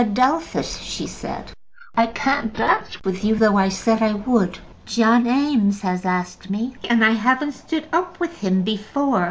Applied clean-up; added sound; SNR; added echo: none; none; none; none.